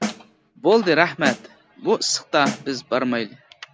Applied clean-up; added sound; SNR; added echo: none; Snare drum; 11 dB; none.